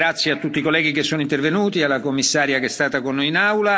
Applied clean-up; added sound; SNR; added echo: none; none; none; none.